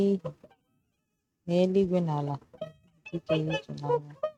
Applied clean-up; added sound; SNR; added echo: neural mask model RNNoise.